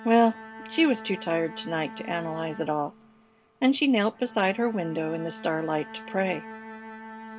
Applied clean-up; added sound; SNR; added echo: none; Bowed string instrument; 15 dB; none.